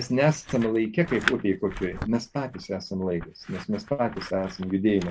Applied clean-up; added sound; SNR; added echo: none; Scissors; 12 dB; none.